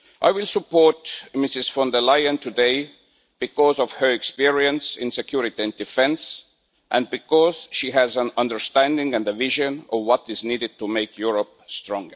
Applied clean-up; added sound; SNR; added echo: none; none; none; none.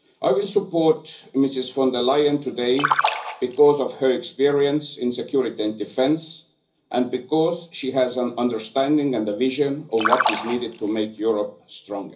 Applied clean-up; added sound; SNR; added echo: none; Splash, splatter; 2 dB; reverberation time 0.5 s.